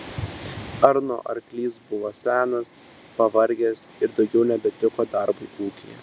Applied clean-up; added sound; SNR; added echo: none; none; none; none.